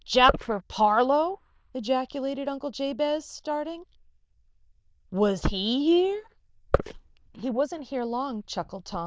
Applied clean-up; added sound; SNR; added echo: neural diffusion model UNIVERSE++.